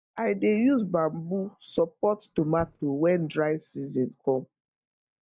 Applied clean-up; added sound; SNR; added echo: neural mask model DeepFilterNet 3.